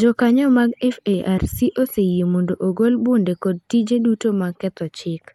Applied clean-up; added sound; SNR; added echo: neural mask model Resemble Enhance denoiser.